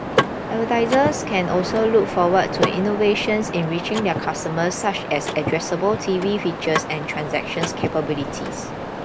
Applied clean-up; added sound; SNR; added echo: none; Waves, surf + Mechanisms / Car; 4 dB; none.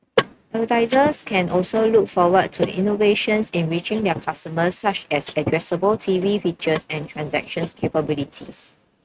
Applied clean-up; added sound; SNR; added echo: neural mask model RNNoise.